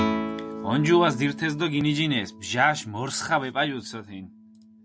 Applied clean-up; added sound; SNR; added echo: none; Guitar; 8 dB; none.